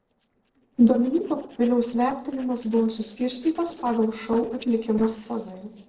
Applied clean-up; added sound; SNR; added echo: neural separator model SepFormer DNS4.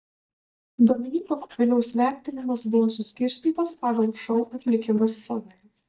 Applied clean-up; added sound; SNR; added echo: neural mask model DeepFilterNet 3.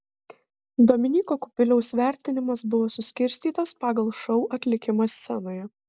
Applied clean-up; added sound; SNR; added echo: none; none; none; none.